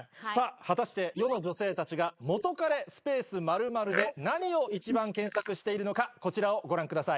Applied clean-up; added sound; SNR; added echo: neural mask model Resemble Enhance denoiser.